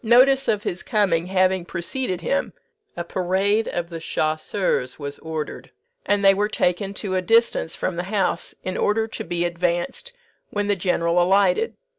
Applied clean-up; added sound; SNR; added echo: none; none; none; none.